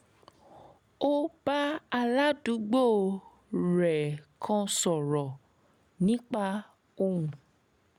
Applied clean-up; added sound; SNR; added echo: none; none; none; none.